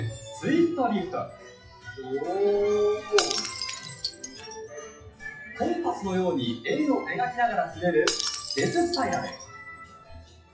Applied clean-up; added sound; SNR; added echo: classical method WPE with log-MMSE.